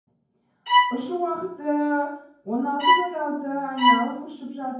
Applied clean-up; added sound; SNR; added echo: none; Bowed string instrument; -5 dB; reverberation time 0.9 s.